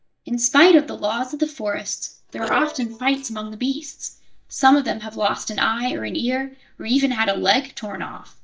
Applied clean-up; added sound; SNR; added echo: neural mask model DeepFilterNet 3.